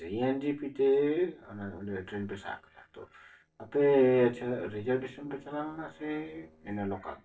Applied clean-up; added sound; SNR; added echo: neural separator model SepFormer DNS4.